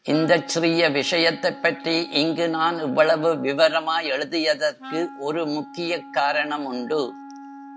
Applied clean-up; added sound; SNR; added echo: none; Wind instrument, woodwind instrument; 17 dB; none.